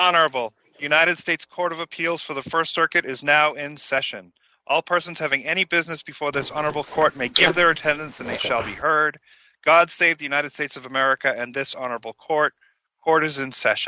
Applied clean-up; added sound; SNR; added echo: neural mask model Resemble Enhance denoiser.